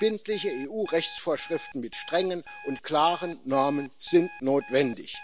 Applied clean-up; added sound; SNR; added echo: none; Alarm; 17 dB; none.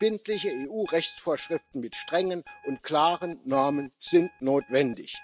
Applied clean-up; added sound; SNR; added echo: neural mask model RNNoise.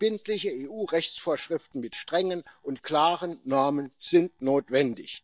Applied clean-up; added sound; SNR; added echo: neural mask model DeepFilterNet 3.